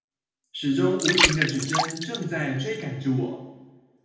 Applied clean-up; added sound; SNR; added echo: none; Water; 1 dB; reverberation time 0.9 s.